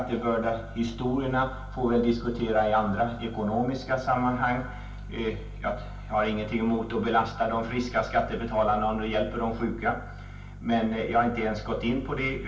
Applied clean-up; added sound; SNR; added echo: none; none; none; reverberation time 0.3 s.